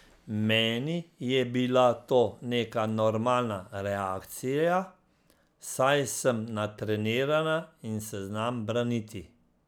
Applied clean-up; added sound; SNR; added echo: none; none; none; none.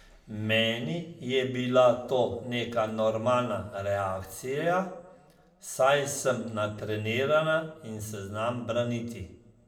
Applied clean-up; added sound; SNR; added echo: none; none; none; reverberation time 0.6 s.